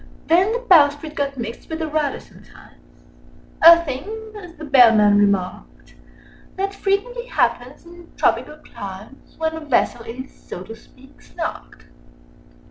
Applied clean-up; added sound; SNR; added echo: none; none; none; none.